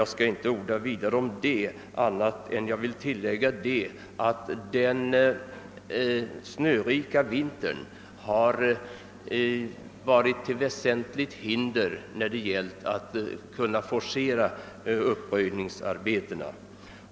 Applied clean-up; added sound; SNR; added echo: none; none; none; none.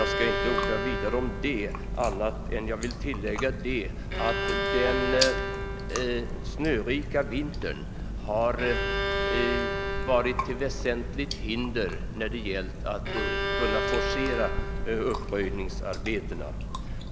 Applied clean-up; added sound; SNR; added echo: none; Chewing, mastication + Bowed string instrument; 0 dB; none.